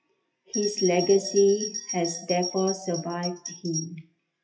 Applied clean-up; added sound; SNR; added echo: classical method WPE with log-MMSE.